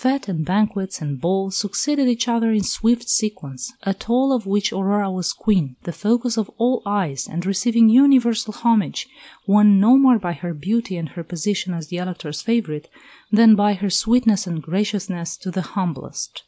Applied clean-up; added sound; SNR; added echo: none; none; none; none.